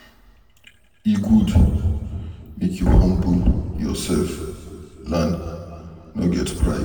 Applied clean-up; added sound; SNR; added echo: none; none; none; reverberation time 1.9 s.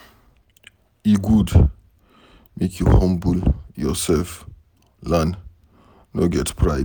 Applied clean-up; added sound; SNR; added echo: none; none; none; none.